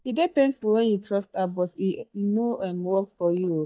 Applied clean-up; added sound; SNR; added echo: neural mask model DeepFilterNet 3.